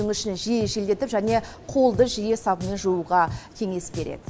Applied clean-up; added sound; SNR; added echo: none; Drum; 15 dB; none.